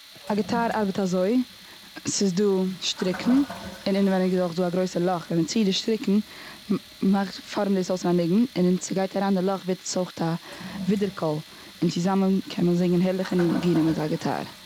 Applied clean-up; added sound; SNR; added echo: none; Toilet flush + Tools; 17 dB; none.